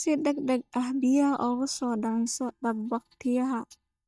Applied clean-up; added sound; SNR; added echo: neural mask model DeepFilterNet 3.